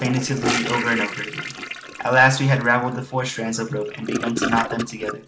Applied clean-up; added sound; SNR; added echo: none; Toilet flush / Gurgling; 7 dB; none.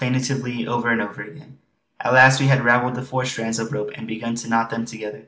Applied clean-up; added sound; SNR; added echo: none; none; none; none.